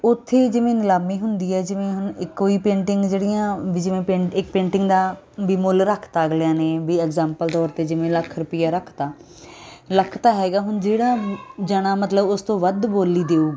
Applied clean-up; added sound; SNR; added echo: none; none; none; none.